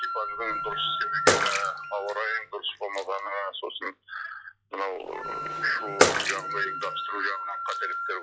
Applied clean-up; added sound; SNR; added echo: classical method log-MMSE.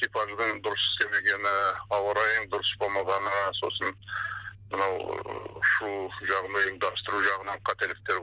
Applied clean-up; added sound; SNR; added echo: none; none; none; none.